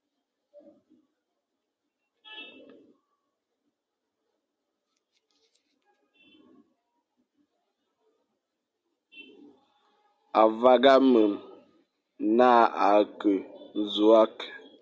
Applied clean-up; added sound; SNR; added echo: none; none; none; none.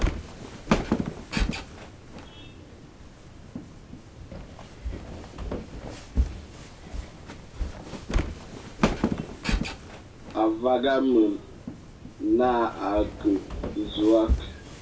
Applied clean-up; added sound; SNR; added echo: none; Walk, footsteps; 2 dB; reverberation time 0.2 s.